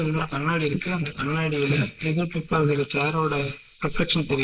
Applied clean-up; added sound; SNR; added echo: neural mask model Resemble Enhance denoiser.